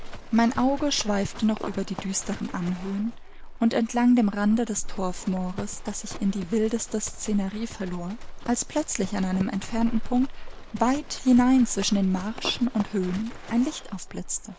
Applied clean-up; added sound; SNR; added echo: none; Livestock, farm animals, working animals; 9 dB; none.